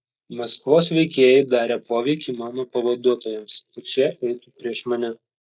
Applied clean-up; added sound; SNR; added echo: neural mask model Resemble Enhance denoiser.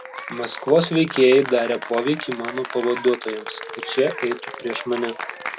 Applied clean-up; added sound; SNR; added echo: none; Applause / Cheering; 11 dB; none.